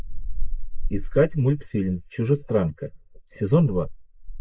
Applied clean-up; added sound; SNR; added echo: neural mask model Resemble Enhance denoiser.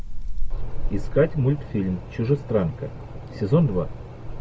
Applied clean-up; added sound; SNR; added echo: none; Wind; 2 dB; none.